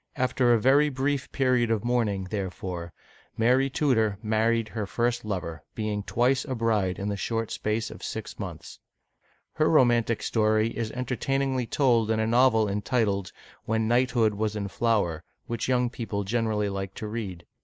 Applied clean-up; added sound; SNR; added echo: none; none; none; none.